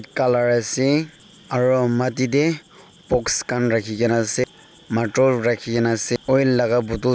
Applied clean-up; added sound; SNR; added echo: none; none; none; none.